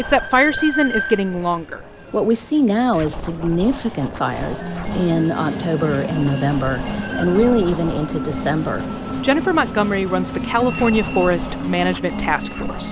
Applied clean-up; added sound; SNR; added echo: none; Scratching (performance technique) + Train; 9 dB; none.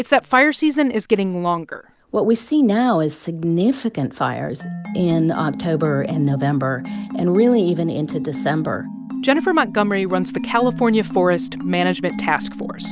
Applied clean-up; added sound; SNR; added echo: none; none; none; none.